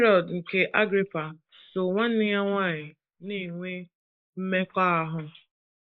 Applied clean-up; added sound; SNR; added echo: neural mask model Resemble Enhance denoiser.